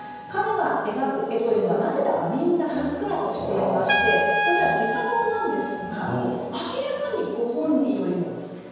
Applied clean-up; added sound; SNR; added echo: none; Trumpet; 6 dB; reverberation time 1.2 s.